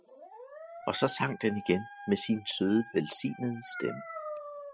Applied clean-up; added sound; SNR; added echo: classical method spectral subtraction.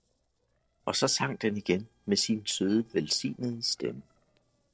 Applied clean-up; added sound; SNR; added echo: neural separator model SepFormer DNS4.